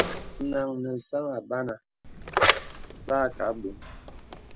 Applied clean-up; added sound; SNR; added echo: none; Telephone; 0 dB; none.